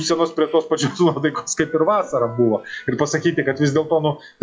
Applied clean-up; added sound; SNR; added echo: classical method log-MMSE.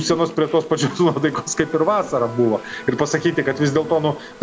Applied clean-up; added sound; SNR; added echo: none; Insect + Electric guitar; 17 dB; none.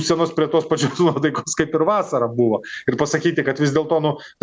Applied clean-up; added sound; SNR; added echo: none; none; none; none.